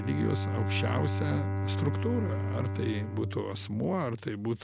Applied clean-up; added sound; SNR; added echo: none; Bowed string instrument; 0 dB; none.